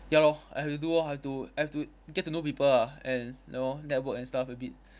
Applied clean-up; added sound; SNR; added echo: none; none; none; none.